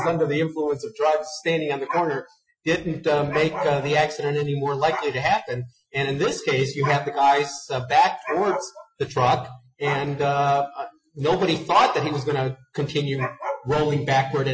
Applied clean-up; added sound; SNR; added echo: classical method Wiener filter.